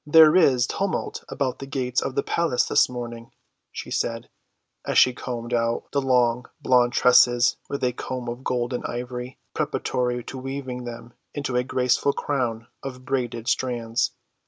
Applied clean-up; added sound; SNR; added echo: none; none; none; none.